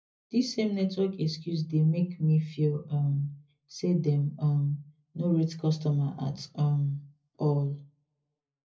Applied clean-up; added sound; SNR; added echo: none; none; none; reverberation time 0.4 s.